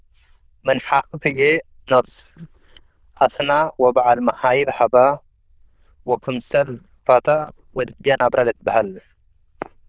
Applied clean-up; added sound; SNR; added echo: neural diffusion model UNIVERSE++.